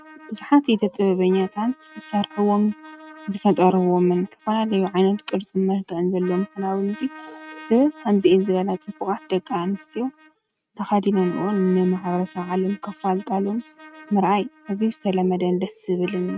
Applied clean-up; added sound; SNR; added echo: neural mask model RNNoise.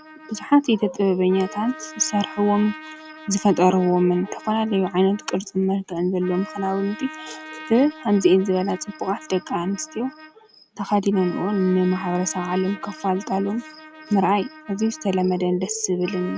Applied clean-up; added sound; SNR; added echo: none; Trumpet; 18 dB; none.